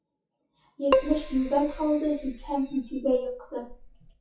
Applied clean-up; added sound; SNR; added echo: classical method WPE with log-MMSE.